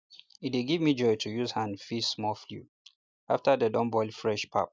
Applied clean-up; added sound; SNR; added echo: none; none; none; none.